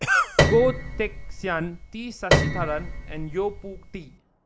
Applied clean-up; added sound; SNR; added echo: none; Cough + Piano; -3 dB; none.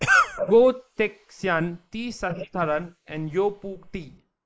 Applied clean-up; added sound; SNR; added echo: neural mask model Resemble Enhance denoiser.